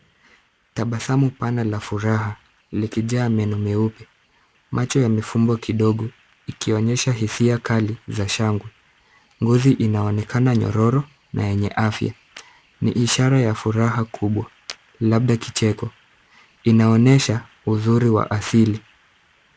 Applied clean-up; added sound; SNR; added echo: none; none; none; none.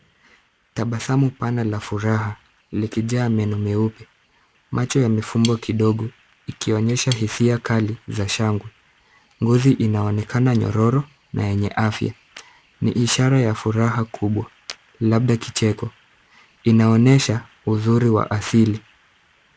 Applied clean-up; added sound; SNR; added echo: none; Cutlery, silverware / Tap; 16 dB; none.